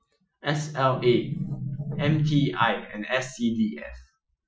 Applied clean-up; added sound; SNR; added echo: classical method Wiener filter.